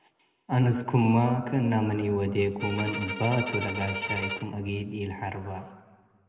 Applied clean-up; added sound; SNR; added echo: none; Bowed string instrument; 8 dB; reverberation time 1.2 s.